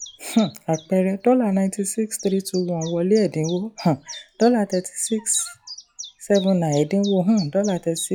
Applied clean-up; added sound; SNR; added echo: classical method log-MMSE.